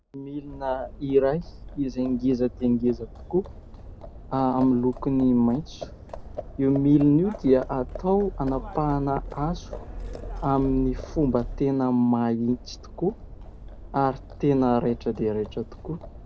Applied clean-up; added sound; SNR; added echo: none; Livestock, farm animals, working animals; 13 dB; none.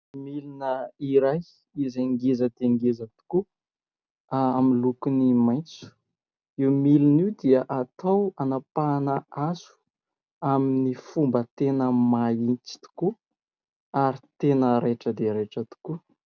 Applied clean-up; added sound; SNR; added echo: none; none; none; none.